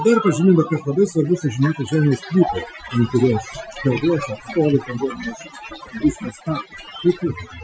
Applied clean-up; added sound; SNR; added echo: classical method Wiener filter.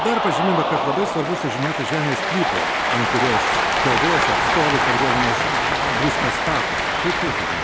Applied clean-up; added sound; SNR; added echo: none; Cheering; -5 dB; none.